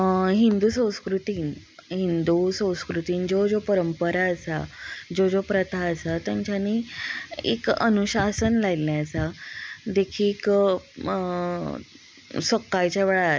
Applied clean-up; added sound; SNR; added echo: none; none; none; none.